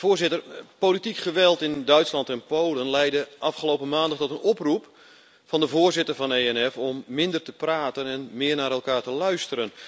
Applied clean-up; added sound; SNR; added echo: none; none; none; none.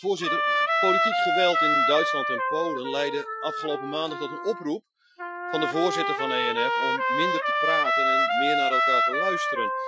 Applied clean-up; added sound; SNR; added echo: classical method Wiener filter.